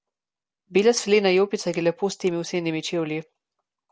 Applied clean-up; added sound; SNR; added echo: none; none; none; none.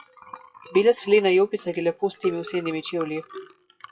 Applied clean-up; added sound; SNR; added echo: classical method WPE with log-MMSE.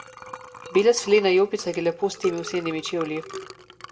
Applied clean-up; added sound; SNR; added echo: none; Liquid; 16 dB; reverberation time 0.7 s.